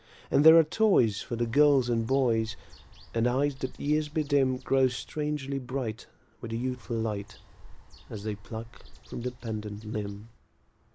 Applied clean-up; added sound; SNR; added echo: none; Bird; 19 dB; none.